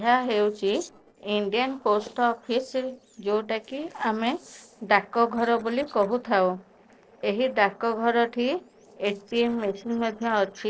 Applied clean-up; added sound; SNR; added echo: neural separator model SepFormer DNS4.